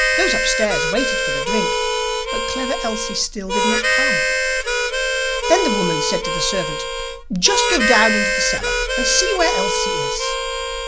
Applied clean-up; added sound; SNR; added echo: none; Harmonica; -3 dB; none.